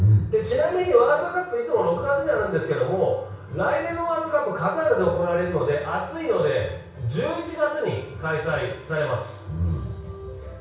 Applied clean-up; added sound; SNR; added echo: none; none; none; reverberation time 0.6 s.